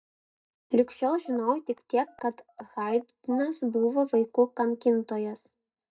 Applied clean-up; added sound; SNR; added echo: neural mask model DeepFilterNet 3.